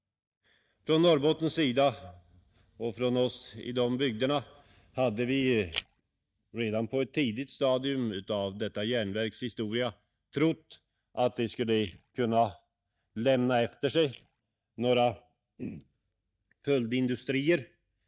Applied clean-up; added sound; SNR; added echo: neural mask model DeepFilterNet 3.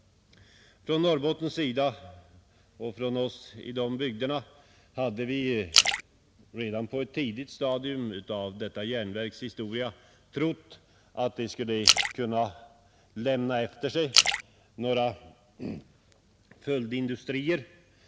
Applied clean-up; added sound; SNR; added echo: none; Splash, splatter; -2 dB; none.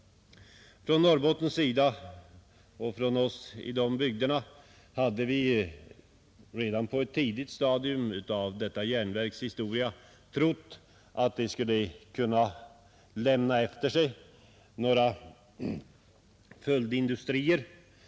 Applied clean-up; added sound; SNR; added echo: none; none; none; none.